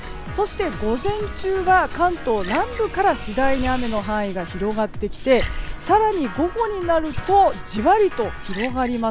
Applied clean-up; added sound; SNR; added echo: none; Liquid; 9 dB; none.